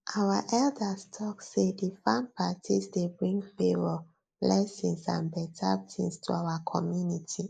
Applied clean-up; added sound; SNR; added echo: neural mask model Resemble Enhance denoiser.